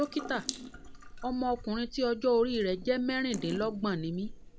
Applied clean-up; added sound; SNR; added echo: none; Drip / Sink (filling or washing) / Water tap, faucet; 12 dB; none.